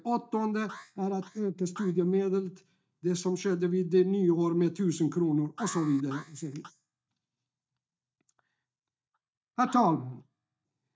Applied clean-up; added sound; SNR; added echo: neural mask model DeepFilterNet 3.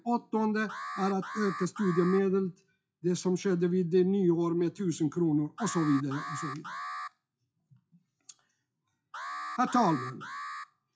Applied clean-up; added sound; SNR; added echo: classical method WPE with log-MMSE.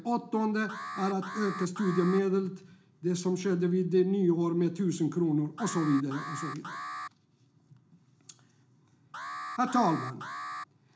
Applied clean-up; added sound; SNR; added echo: none; Alarm; 9 dB; reverberation time 0.4 s.